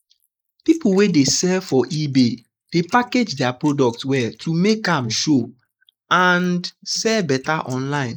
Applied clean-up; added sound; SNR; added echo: neural mask model Resemble Enhance denoiser.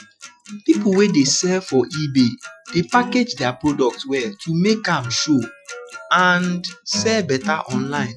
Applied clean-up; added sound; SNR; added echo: classical method Wiener filter.